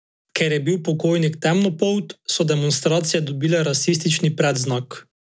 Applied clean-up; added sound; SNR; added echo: none; none; none; none.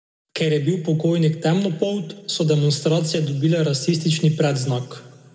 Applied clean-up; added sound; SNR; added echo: none; none; none; reverberation time 1.3 s.